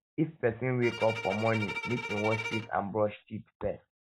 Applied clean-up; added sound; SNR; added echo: none; Bowed string instrument; 7 dB; none.